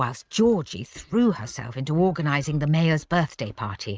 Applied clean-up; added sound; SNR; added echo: neural mask model RNNoise.